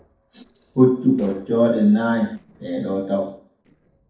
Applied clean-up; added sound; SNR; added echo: neural separator model SepFormer DNS4.